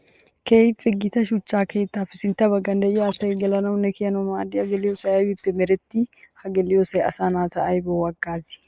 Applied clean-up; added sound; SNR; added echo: neural mask model Resemble Enhance denoiser.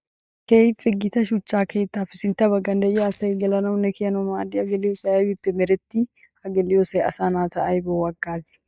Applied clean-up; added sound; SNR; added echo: neural mask model DeepFilterNet 3.